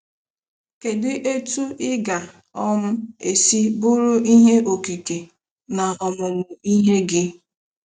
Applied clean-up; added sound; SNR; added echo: none; none; none; none.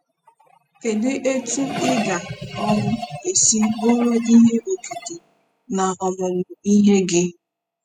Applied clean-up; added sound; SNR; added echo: classical method spectral subtraction.